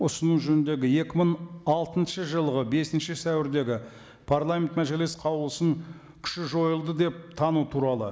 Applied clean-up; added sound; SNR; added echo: none; none; none; none.